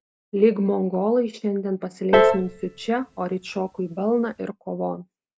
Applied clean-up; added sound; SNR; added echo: none; Piano; 0 dB; none.